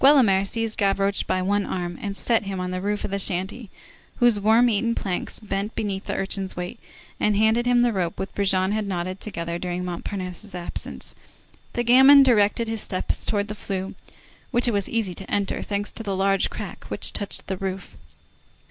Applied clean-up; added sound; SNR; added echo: none; none; none; none.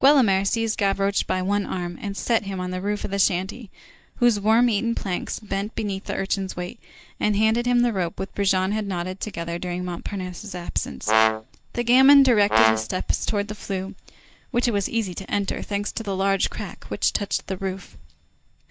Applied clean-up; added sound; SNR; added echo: neural mask model DeepFilterNet 3.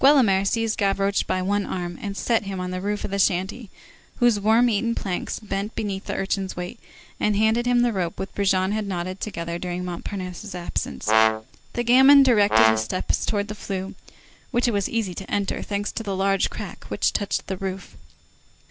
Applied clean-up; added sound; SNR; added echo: none; Brass instrument; 0 dB; none.